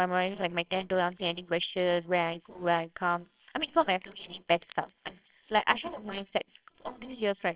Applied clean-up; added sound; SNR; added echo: neural separator model SepFormer WHAMR!.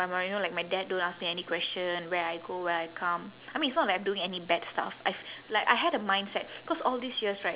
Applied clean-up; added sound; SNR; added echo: none; none; none; none.